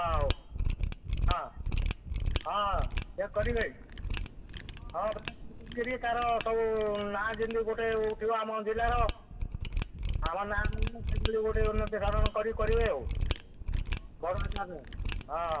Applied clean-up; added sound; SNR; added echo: none; Mechanisms; -1 dB; reverberation time 0.8 s.